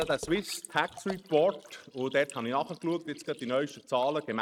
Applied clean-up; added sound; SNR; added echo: neural mask model RNNoise.